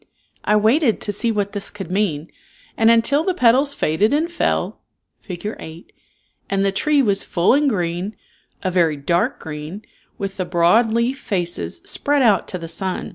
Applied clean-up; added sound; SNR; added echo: none; none; none; none.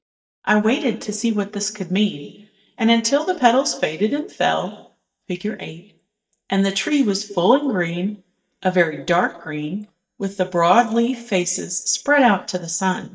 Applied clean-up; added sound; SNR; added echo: neural mask model DeepFilterNet 3.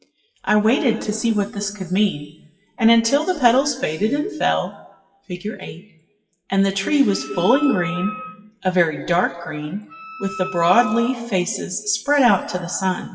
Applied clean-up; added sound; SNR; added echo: classical method WPE with log-MMSE.